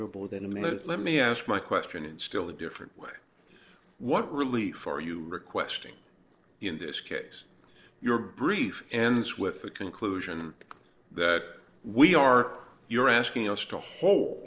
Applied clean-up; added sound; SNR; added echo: neural separator model SepFormer DNS4.